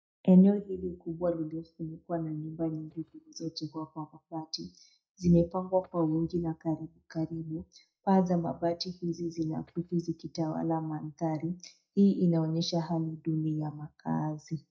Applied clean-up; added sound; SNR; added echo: neural mask model DeepFilterNet 3.